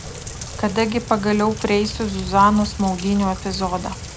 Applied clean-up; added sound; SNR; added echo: none; Rain; 11 dB; none.